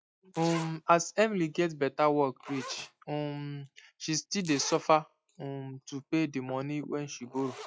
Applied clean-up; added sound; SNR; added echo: classical method log-MMSE.